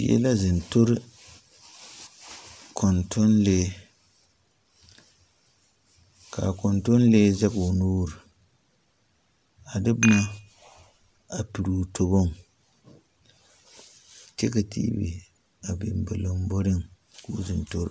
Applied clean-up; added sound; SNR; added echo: none; Dishes, pots, and pans; 7 dB; none.